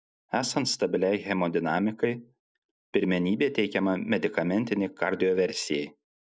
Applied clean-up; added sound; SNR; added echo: none; none; none; none.